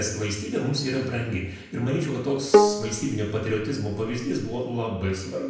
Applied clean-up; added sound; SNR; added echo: none; Bowed string instrument; -3 dB; reverberation time 0.9 s.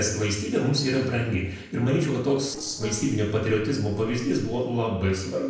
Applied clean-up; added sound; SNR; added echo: neural separator model SepFormer DNS4.